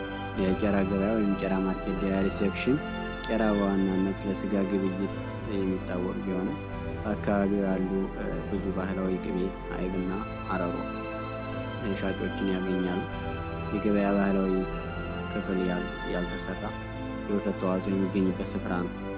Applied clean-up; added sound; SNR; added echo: none; Musical instrument; 4 dB; none.